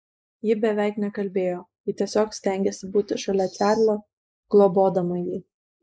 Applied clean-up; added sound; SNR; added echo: neural mask model Resemble Enhance denoiser.